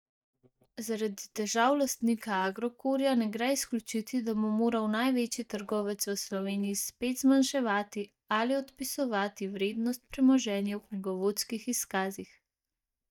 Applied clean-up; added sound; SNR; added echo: neural mask model DeepFilterNet 3.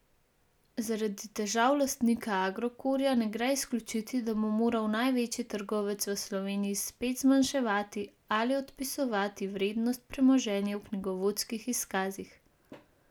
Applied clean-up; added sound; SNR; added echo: none; none; none; none.